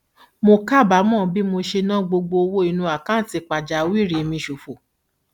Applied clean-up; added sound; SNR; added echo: none; none; none; none.